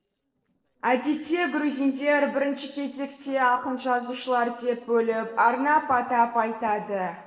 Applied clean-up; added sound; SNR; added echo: neural separator model SepFormer DNS4.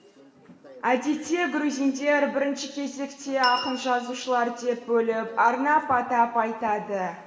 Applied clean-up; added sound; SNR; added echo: none; Door / Bell; 18 dB; reverberation time 1.1 s.